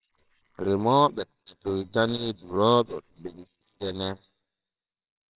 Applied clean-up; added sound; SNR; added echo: neural separator model SepFormer WHAMR!.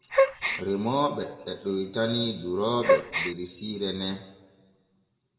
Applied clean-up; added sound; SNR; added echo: none; Gasp; 0 dB; reverberation time 1.2 s.